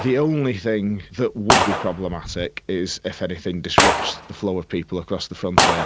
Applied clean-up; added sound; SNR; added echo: none; Gunshot, gunfire; 0 dB; none.